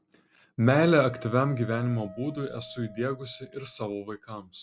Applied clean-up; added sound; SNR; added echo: none; Wind instrument, woodwind instrument; 19 dB; none.